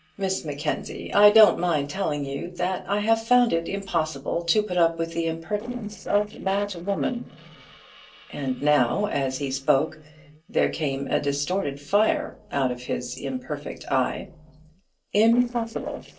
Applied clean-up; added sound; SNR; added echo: neural separator model SepFormer DNS4.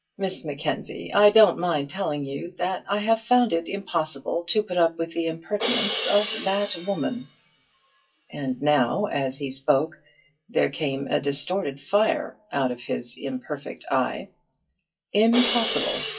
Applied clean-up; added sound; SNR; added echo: classical method WPE with log-MMSE.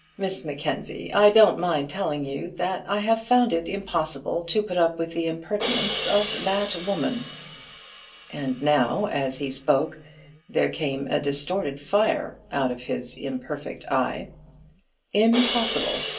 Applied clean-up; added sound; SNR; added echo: none; Crash cymbal; 10 dB; reverberation time 0.2 s.